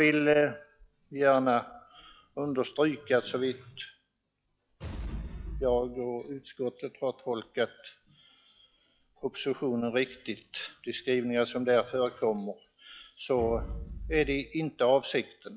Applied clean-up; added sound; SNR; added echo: classical method log-MMSE.